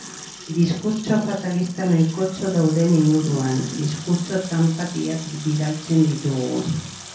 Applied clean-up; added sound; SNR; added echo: none; Sink (filling or washing) / Water tap, faucet; 16 dB; reverberation time 0.6 s.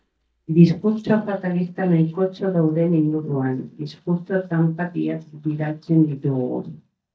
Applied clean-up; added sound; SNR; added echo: neural mask model DeepFilterNet 3.